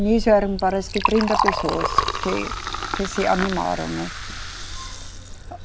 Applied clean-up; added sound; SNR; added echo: none; Liquid; 3 dB; none.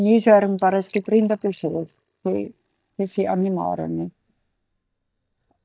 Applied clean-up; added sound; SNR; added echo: neural mask model DeepFilterNet 3.